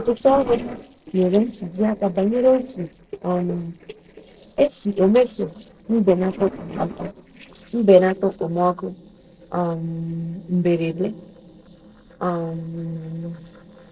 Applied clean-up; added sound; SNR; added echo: neural separator model SepFormer DNS4.